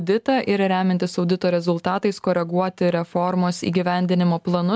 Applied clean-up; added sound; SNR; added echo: none; none; none; none.